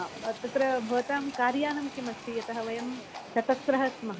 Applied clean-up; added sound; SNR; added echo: none; Livestock, farm animals, working animals; 13 dB; none.